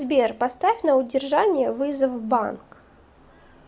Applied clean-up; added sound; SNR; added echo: none; none; none; none.